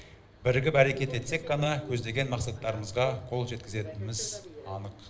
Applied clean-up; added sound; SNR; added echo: none; Subway, metro, underground; 17 dB; none.